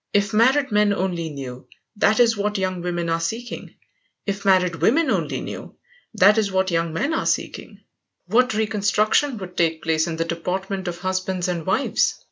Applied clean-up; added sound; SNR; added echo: none; none; none; none.